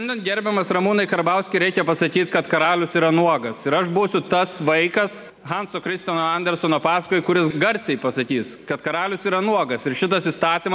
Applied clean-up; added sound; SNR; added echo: none; none; none; none.